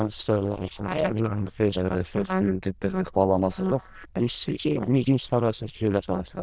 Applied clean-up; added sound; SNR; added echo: neural diffusion model UNIVERSE++.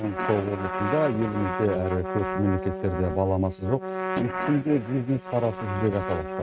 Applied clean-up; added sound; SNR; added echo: neural mask model RNNoise.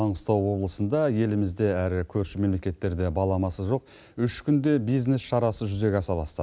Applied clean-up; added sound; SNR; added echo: none; none; none; none.